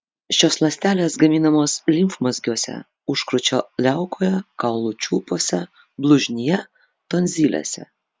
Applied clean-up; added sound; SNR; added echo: none; none; none; none.